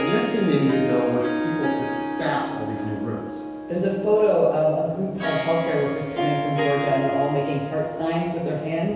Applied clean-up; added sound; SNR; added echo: none; Harp; 5 dB; reverberation time 1.2 s.